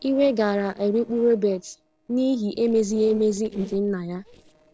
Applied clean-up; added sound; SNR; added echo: neural separator model SepFormer DNS4.